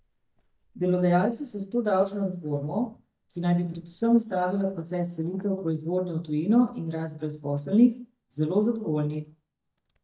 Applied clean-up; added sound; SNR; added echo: neural mask model DeepFilterNet 3.